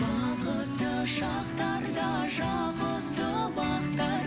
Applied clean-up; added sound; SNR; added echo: none; Breathing; 10 dB; none.